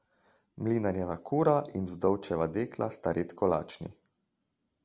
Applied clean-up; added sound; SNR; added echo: none; none; none; none.